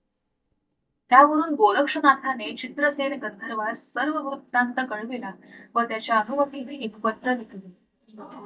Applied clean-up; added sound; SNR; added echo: neural mask model DeepFilterNet 3.